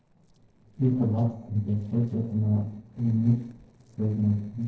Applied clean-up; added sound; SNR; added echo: neural separator model SepFormer DNS4.